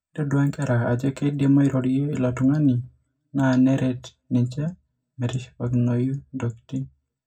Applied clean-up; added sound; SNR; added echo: none; none; none; reverberation time 0.4 s.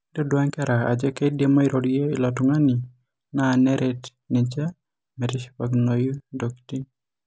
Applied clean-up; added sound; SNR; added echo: none; none; none; none.